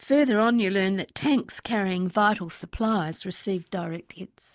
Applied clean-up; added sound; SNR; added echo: none; none; none; none.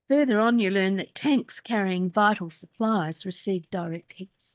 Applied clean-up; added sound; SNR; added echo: neural mask model DeepFilterNet 3.